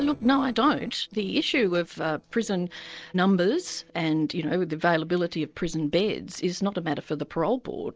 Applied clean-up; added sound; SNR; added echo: neural separator model SepFormer DNS4.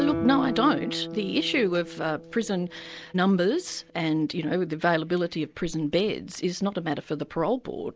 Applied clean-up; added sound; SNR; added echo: none; Guitar; 12 dB; none.